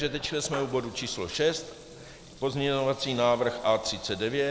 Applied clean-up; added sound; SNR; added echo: none; Water tap, faucet / Liquid; 19 dB; none.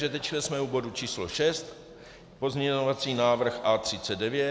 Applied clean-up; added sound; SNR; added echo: none; none; none; none.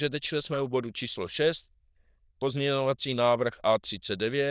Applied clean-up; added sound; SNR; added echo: neural diffusion model UNIVERSE++.